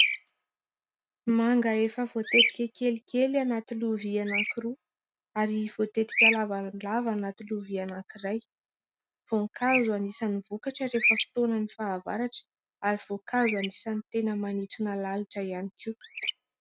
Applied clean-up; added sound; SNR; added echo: neural mask model RNNoise.